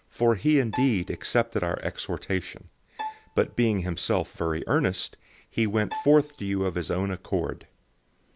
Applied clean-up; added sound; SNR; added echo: none; Bowed string instrument; 16 dB; none.